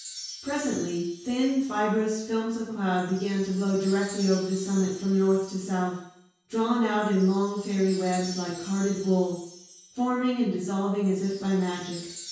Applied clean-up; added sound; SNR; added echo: none; Wind chime; 18 dB; reverberation time 0.6 s.